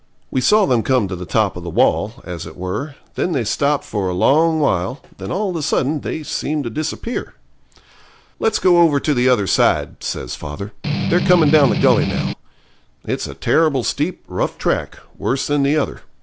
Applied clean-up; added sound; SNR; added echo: none; Strum; 0 dB; none.